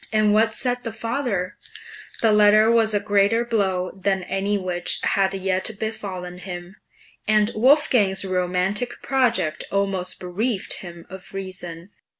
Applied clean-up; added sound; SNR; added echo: none; none; none; none.